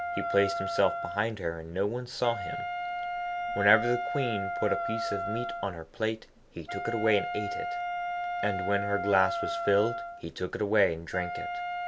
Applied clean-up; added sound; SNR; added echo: none; Wind instrument, woodwind instrument; 4 dB; none.